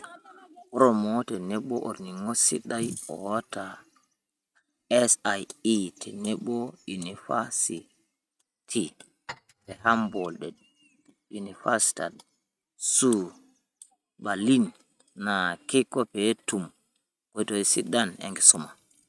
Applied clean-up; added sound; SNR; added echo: neural mask model RNNoise.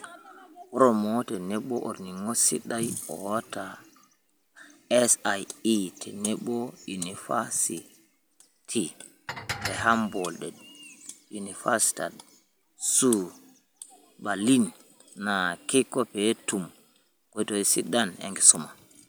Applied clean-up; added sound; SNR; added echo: none; Dishes, pots, and pans; 8 dB; none.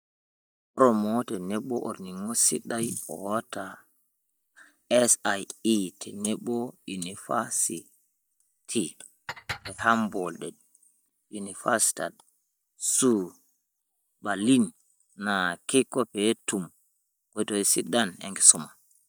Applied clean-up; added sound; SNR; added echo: neural mask model DeepFilterNet 3.